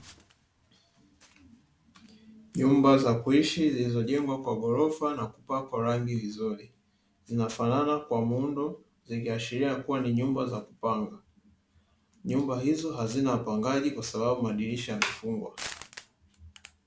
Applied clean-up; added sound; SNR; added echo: none; none; none; none.